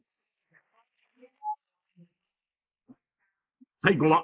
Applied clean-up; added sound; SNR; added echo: neural mask model Resemble Enhance denoiser.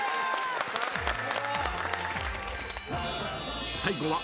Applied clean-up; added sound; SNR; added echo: none; none; none; none.